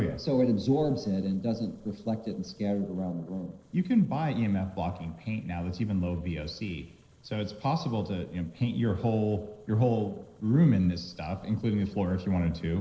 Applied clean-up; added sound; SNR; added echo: neural separator model SepFormer DNS4.